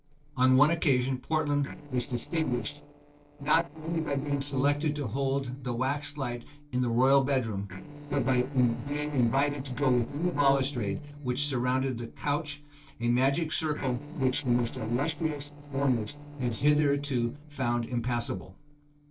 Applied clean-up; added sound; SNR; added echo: neural separator model SepFormer DNS4.